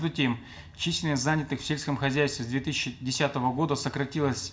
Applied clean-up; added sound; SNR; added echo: none; none; none; reverberation time 0.3 s.